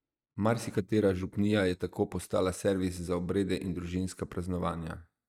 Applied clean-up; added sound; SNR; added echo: neural mask model DeepFilterNet 3.